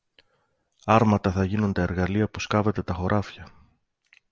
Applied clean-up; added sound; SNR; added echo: none; none; none; none.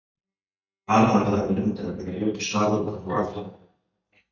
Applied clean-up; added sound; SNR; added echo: neural mask model DeepFilterNet 3.